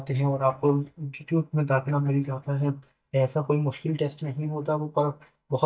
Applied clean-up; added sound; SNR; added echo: neural mask model DeepFilterNet 3.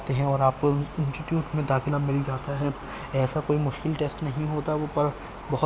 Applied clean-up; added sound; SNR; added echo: none; none; none; none.